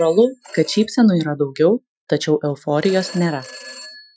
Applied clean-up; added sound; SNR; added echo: classical method Wiener filter.